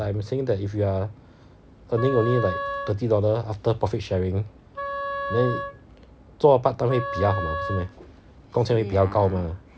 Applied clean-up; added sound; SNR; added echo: none; Wind instrument, woodwind instrument; 8 dB; none.